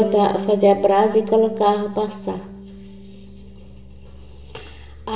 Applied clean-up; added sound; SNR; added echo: none; Bass guitar; 11 dB; reverberation time 0.6 s.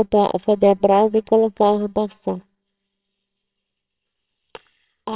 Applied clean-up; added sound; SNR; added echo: neural separator model SepFormer WHAMR!.